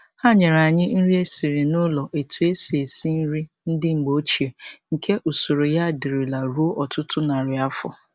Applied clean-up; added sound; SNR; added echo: none; none; none; none.